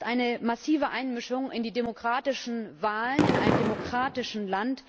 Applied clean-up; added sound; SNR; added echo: none; Fireworks; -2 dB; none.